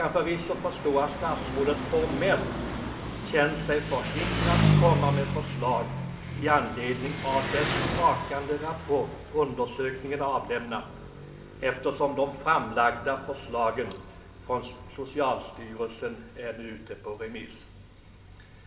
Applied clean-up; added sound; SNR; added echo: none; Engine; 3 dB; reverberation time 1.8 s.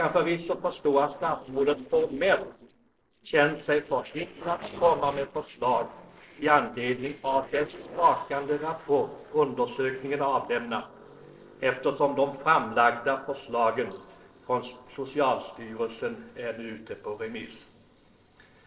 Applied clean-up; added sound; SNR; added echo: neural separator model SepFormer DNS4.